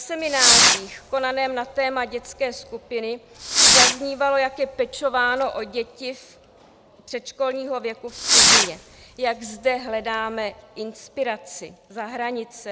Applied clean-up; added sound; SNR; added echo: none; Fireworks; -5 dB; none.